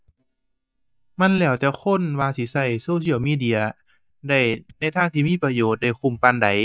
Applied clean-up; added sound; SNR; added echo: neural mask model DeepFilterNet 3.